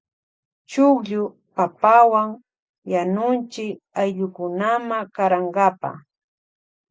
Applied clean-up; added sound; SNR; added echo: none; none; none; none.